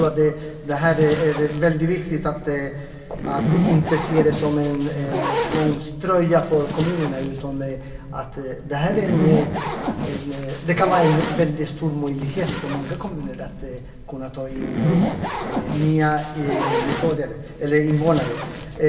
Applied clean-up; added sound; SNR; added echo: none; Zipper (clothing); 4 dB; reverberation time 2.9 s.